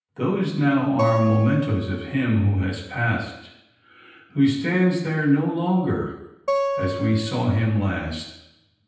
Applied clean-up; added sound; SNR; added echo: none; Acoustic guitar; 6 dB; reverberation time 0.9 s.